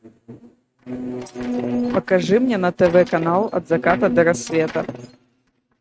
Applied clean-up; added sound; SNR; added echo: neural mask model RNNoise.